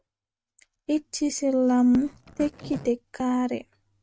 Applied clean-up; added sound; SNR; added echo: neural mask model RNNoise.